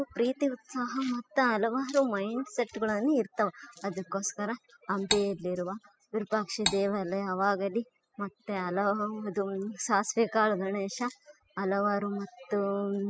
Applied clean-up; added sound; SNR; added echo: classical method spectral subtraction.